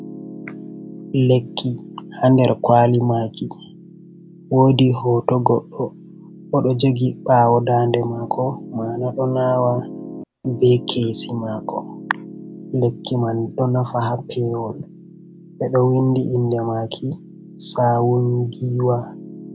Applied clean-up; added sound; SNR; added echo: none; Piano; 16 dB; none.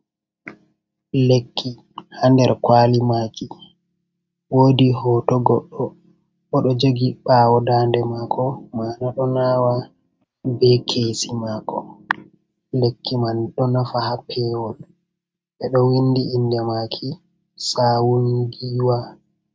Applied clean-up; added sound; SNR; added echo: neural mask model RNNoise.